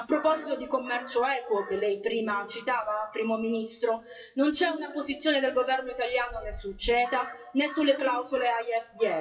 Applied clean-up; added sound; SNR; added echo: classical method WPE with log-MMSE.